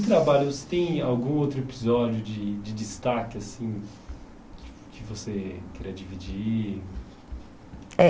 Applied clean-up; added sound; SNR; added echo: none; none; none; none.